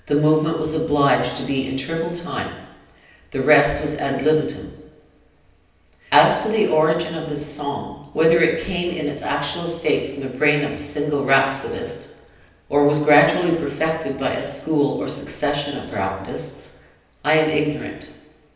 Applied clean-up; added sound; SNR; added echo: none; none; none; reverberation time 0.9 s.